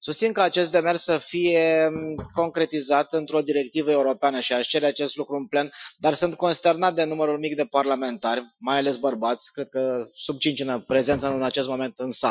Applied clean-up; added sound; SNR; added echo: classical method Wiener filter.